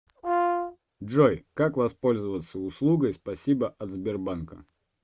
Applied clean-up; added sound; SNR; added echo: neural mask model RNNoise.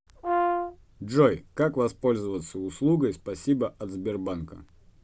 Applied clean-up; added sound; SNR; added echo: none; Brass instrument; 1 dB; none.